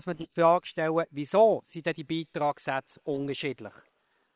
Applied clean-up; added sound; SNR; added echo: neural separator model SepFormer WHAM!.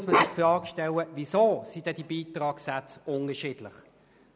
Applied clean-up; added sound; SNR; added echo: none; Bark; -3 dB; none.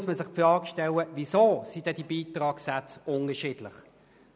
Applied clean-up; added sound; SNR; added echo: none; none; none; none.